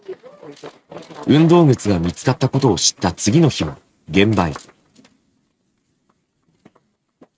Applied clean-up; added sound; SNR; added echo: neural mask model RNNoise.